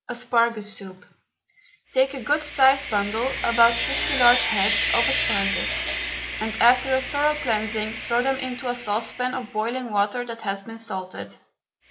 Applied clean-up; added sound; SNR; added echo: none; Sawing; 6 dB; none.